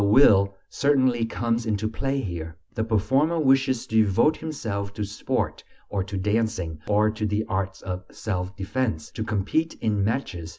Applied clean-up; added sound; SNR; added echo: none; none; none; none.